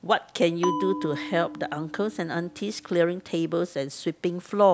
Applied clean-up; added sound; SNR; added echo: none; Bell; 10 dB; none.